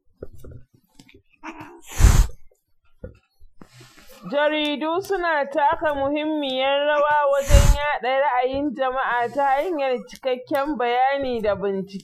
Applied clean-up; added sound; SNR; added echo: classical method Wiener filter.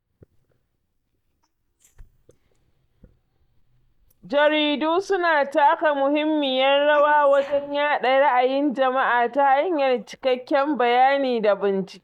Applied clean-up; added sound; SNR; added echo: neural mask model DeepFilterNet 3.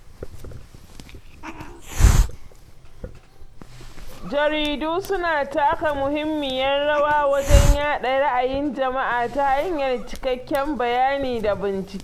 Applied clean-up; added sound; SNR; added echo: none; Hiss; 2 dB; none.